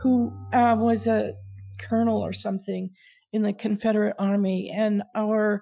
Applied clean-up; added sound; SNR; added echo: classical method Wiener filter.